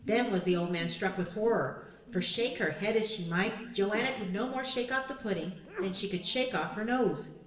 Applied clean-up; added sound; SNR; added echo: none; Sneeze; 14 dB; reverberation time 1.1 s.